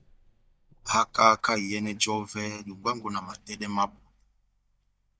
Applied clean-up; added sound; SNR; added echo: neural mask model DeepFilterNet 3.